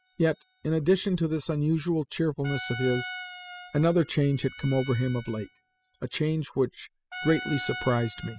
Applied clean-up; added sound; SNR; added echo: classical method spectral subtraction.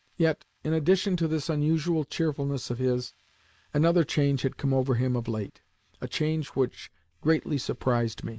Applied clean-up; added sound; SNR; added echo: neural mask model Resemble Enhance denoiser.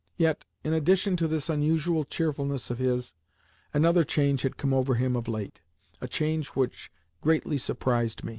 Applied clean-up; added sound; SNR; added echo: none; none; none; none.